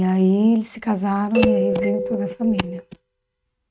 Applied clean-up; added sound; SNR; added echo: neural mask model RNNoise.